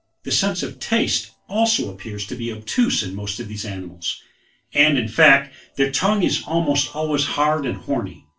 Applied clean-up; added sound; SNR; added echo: neural separator model SepFormer DNS4.